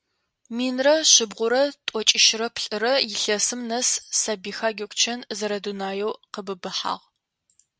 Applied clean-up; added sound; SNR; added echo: none; none; none; none.